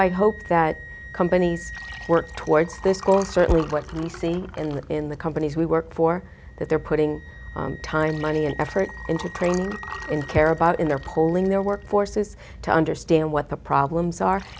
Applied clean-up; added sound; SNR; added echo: none; Liquid + Wind instrument, woodwind instrument; 18 dB; none.